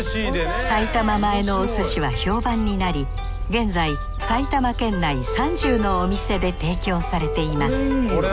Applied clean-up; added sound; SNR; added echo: none; Gull, seagull; 4 dB; none.